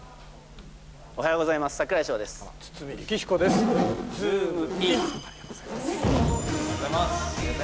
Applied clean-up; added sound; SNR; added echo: none; Zipper (clothing); 4 dB; none.